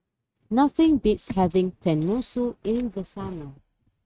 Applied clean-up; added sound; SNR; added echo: neural mask model RNNoise.